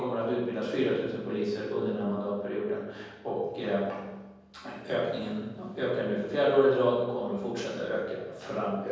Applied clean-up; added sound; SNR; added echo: none; none; none; reverberation time 1.3 s.